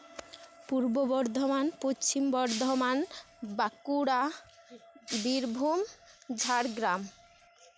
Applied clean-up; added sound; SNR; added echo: none; Shatter; 12 dB; none.